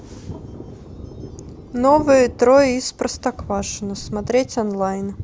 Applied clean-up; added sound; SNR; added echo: none; Thunder; 15 dB; none.